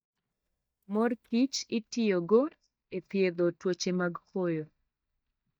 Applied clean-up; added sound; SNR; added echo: neural mask model DeepFilterNet 3.